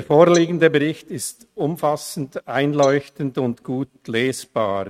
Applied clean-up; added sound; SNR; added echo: neural mask model RNNoise.